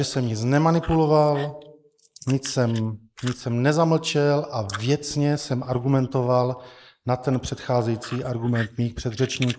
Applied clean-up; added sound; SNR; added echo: neural mask model Resemble Enhance denoiser.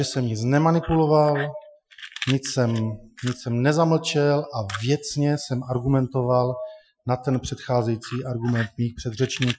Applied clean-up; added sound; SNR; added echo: classical method Wiener filter.